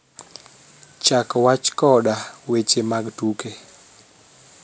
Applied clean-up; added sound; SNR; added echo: none; none; none; none.